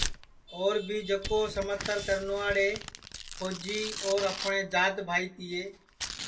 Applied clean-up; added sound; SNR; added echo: none; Tearing; 9 dB; reverberation time 0.2 s.